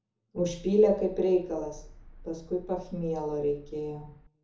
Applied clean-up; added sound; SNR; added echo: none; Car; 19 dB; reverberation time 0.5 s.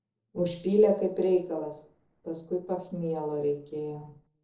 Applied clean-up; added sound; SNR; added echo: neural separator model SepFormer DNS4.